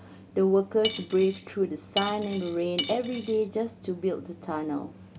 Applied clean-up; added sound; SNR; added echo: none; Cutlery, silverware / Dishes, pots, and pans; 8 dB; none.